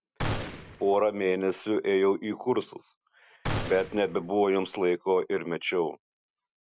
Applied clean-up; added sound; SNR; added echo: none; Gunshot, gunfire; 8 dB; none.